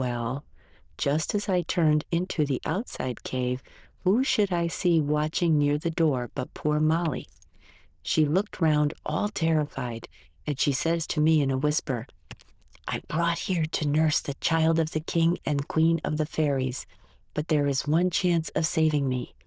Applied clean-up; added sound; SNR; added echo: neural diffusion model UNIVERSE++.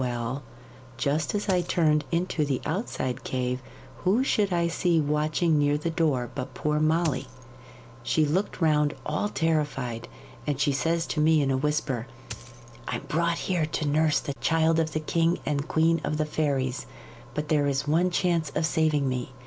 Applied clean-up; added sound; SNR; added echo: none; Coin (dropping); 16 dB; none.